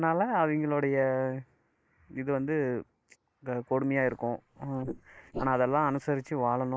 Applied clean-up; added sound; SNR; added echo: neural mask model Resemble Enhance denoiser.